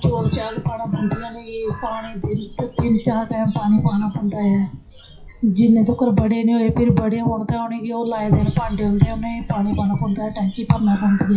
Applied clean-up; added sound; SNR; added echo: classical method WPE with log-MMSE.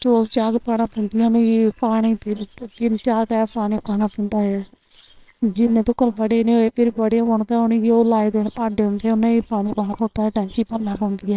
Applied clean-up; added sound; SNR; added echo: neural separator model SepFormer WHAMR!.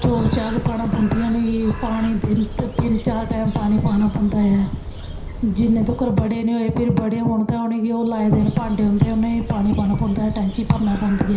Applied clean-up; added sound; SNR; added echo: none; Bird; 12 dB; reverberation time 0.5 s.